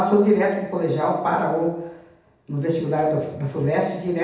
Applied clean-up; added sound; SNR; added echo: none; none; none; reverberation time 0.8 s.